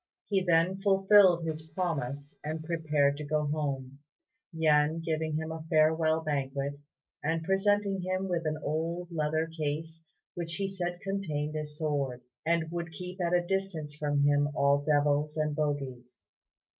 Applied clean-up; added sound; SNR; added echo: neural separator model SepFormer DNS4.